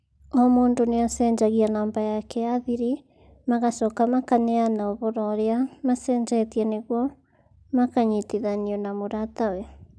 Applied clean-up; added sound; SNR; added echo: none; none; none; none.